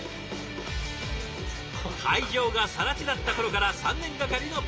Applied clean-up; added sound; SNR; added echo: none; none; none; reverberation time 1.0 s.